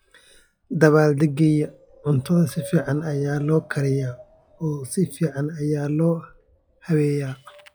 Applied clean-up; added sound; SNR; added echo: classical method log-MMSE.